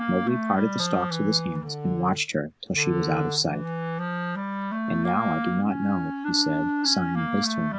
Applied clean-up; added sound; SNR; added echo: none; Wind instrument, woodwind instrument; 2 dB; none.